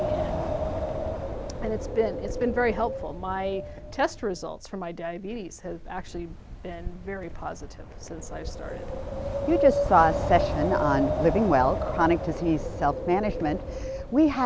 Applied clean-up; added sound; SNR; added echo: none; Wind; 4 dB; none.